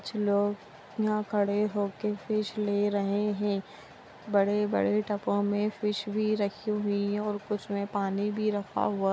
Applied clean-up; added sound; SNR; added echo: none; none; none; none.